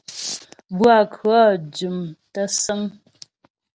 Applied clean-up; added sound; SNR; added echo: none; none; none; none.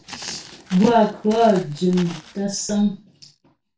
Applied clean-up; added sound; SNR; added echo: none; Walk, footsteps; 18 dB; reverberation time 0.2 s.